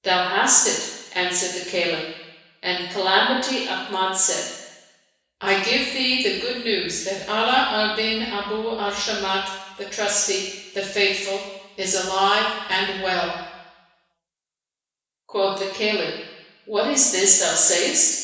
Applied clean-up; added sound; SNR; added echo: none; none; none; reverberation time 1.1 s.